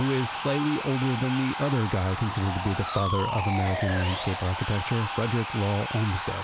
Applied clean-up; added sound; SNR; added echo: none; Sawing; 5 dB; none.